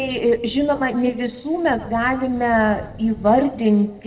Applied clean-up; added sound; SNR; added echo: none; Thunder / Rain; 20 dB; reverberation time 0.8 s.